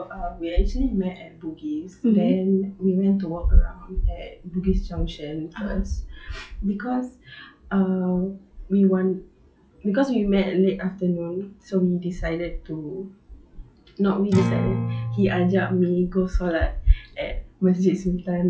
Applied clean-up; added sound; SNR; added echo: classical method log-MMSE.